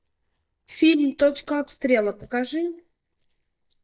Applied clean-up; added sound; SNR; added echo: neural mask model DeepFilterNet 3.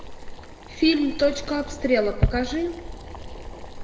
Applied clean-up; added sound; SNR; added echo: none; Boiling; 11 dB; reverberation time 1.2 s.